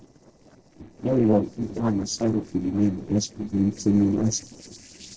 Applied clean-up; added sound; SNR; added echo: neural separator model SepFormer DNS4.